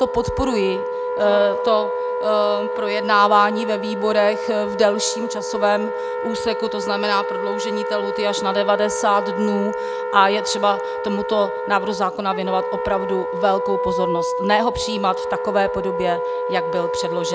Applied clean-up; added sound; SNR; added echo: none; Wind instrument, woodwind instrument; 3 dB; none.